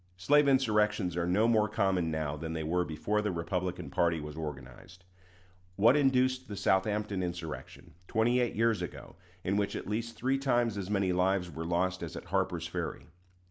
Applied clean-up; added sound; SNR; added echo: none; none; none; none.